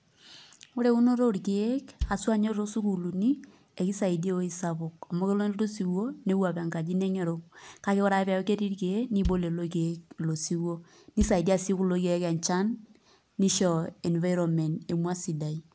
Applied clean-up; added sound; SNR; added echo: none; Bass drum; 11 dB; none.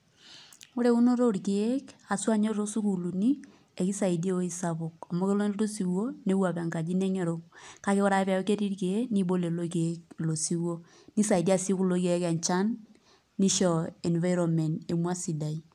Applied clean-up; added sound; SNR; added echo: none; none; none; none.